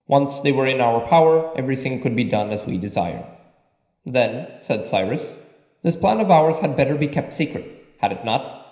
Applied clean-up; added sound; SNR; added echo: none; none; none; reverberation time 0.9 s.